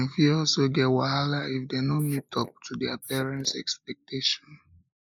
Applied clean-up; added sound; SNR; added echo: neural mask model Resemble Enhance denoiser.